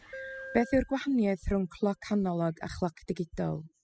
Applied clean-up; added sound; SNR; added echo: classical method spectral subtraction.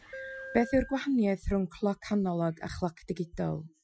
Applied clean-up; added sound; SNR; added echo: classical method Wiener filter.